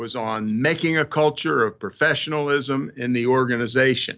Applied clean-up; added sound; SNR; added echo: none; none; none; none.